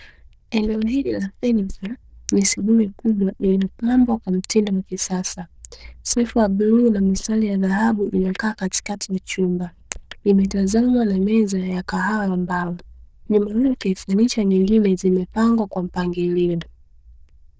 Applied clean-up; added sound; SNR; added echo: neural diffusion model UNIVERSE++.